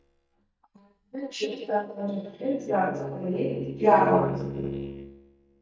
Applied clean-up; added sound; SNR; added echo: neural mask model DeepFilterNet 3.